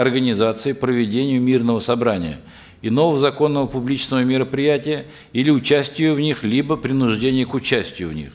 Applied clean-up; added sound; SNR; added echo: none; none; none; none.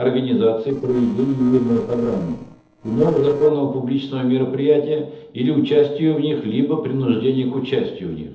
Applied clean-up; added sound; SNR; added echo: neural separator model SepFormer DNS4.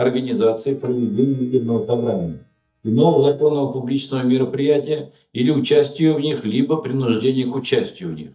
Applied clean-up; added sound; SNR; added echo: neural mask model DeepFilterNet 3.